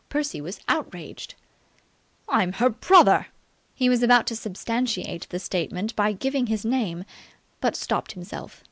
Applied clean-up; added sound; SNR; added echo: none; none; none; none.